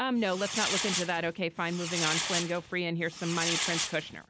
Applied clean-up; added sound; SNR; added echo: none; Fireworks; 3 dB; none.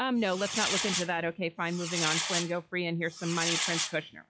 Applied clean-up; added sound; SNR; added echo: classical method log-MMSE.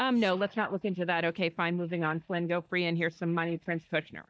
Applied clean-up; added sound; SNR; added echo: neural mask model DeepFilterNet 3.